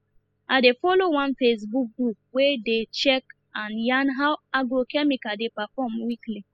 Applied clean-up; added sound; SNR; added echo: classical method spectral subtraction.